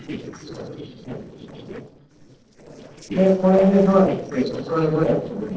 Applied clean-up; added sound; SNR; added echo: neural separator model SepFormer DNS4.